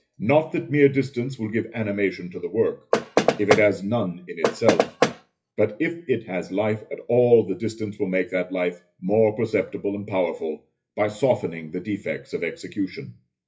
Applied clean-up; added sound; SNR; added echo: classical method WPE with log-MMSE.